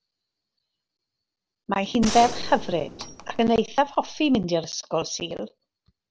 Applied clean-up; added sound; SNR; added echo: none; Gunshot, gunfire; 8 dB; none.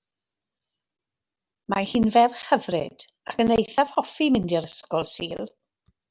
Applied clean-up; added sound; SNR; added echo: none; none; none; none.